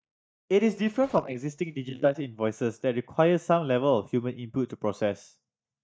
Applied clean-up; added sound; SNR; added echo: neural mask model DeepFilterNet 3.